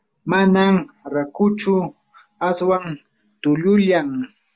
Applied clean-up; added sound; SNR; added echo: none; none; none; none.